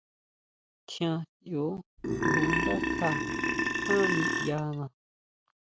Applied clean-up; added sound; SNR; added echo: none; Burping, eructation; -5 dB; none.